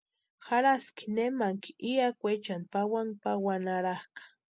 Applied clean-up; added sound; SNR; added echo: none; none; none; none.